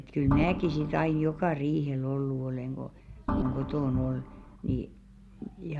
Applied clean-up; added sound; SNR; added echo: none; Organ; 5 dB; none.